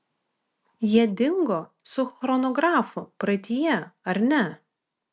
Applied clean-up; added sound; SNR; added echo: none; none; none; none.